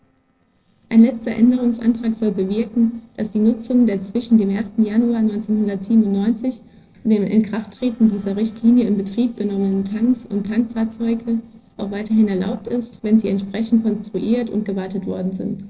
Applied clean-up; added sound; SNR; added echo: neural separator model SepFormer DNS4.